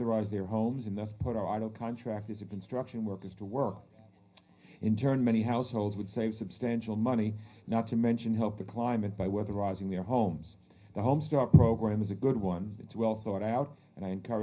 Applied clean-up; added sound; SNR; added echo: none; none; none; reverberation time 0.4 s.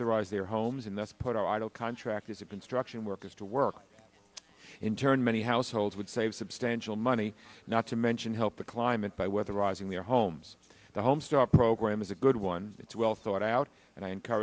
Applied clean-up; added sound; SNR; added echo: none; none; none; none.